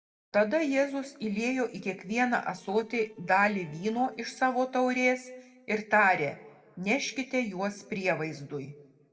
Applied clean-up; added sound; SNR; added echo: neural separator model SepFormer DNS4.